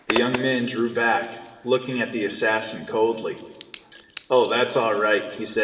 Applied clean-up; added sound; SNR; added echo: none; Zipper (clothing); 14 dB; reverberation time 1.9 s.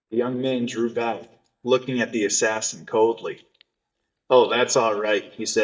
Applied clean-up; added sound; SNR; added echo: neural mask model DeepFilterNet 3.